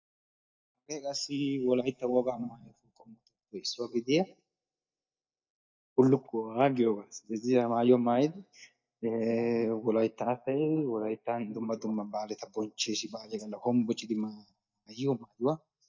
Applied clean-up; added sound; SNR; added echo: neural mask model DeepFilterNet 3.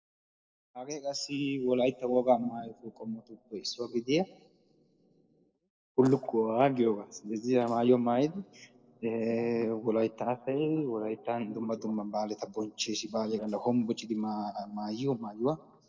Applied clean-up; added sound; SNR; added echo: neural separator model SepFormer DNS4.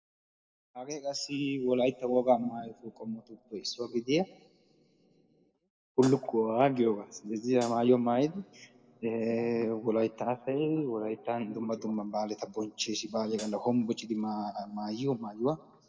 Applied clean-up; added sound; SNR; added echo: none; Hi-hat; 16 dB; reverberation time 1.6 s.